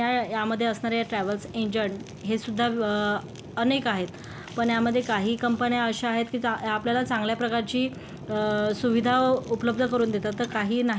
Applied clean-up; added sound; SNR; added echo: none; Fire; 15 dB; none.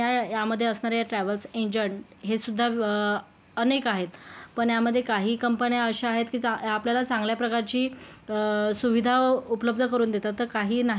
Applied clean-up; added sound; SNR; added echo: none; none; none; none.